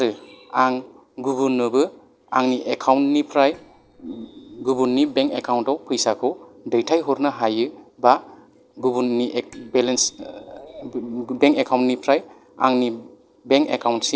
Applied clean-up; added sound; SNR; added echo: neural separator model SepFormer DNS4.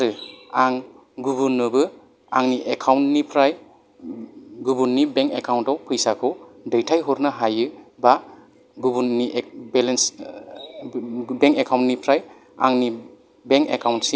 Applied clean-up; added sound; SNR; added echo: none; none; none; none.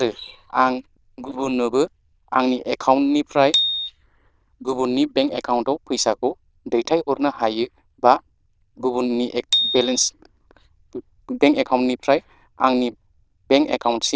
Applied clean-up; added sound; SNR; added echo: neural diffusion model UNIVERSE++.